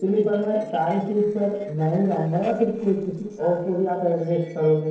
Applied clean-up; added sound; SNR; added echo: neural separator model SepFormer DNS4.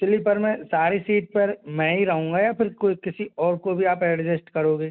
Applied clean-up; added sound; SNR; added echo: none; none; none; none.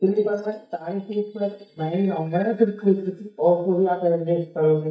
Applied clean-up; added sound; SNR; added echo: neural mask model DeepFilterNet 3.